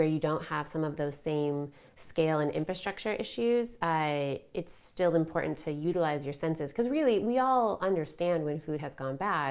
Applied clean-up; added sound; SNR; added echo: none; none; none; none.